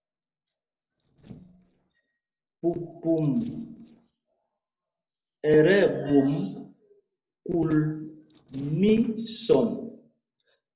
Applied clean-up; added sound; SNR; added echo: neural separator model SepFormer DNS4.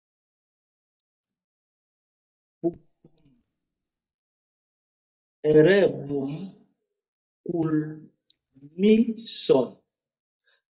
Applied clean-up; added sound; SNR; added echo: neural mask model DeepFilterNet 3.